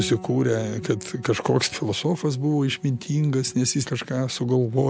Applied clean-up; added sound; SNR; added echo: none; Piano; 18 dB; none.